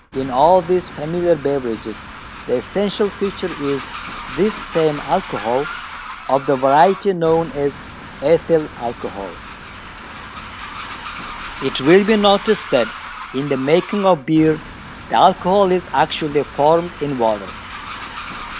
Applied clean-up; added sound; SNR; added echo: none; Train; 13 dB; none.